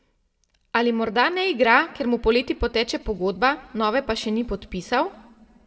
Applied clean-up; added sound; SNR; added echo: none; none; none; reverberation time 1.4 s.